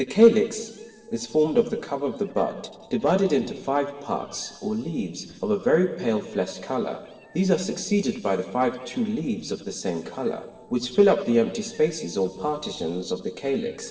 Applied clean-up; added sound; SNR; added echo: neural separator model SepFormer DNS4.